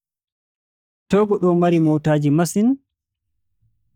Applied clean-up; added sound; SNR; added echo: neural mask model DeepFilterNet 3.